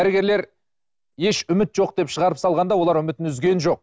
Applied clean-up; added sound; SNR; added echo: none; none; none; none.